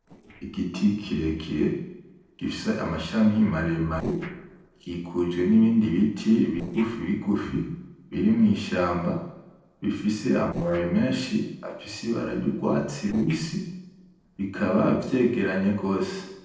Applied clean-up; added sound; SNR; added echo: neural separator model SepFormer DNS4.